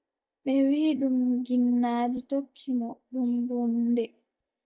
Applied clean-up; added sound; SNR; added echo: neural mask model DeepFilterNet 3.